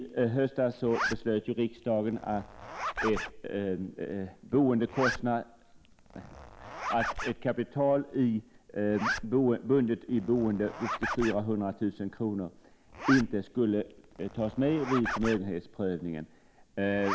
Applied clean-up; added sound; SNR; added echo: none; Zipper (clothing); 9 dB; none.